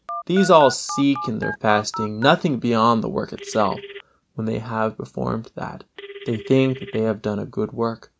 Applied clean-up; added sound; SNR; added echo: none; Telephone; 14 dB; none.